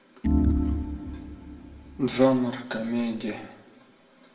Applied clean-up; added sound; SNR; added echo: none; Organ; -2 dB; reverberation time 0.7 s.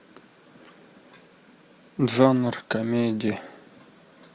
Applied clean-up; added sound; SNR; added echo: none; none; none; none.